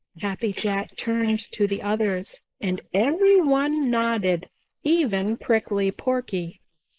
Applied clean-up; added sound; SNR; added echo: neural mask model Resemble Enhance denoiser.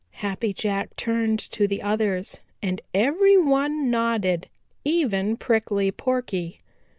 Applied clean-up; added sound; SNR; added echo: none; none; none; none.